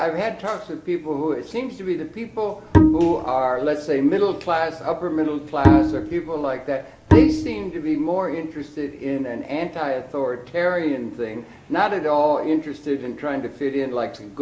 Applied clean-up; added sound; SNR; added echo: none; Bowed string instrument; -4 dB; none.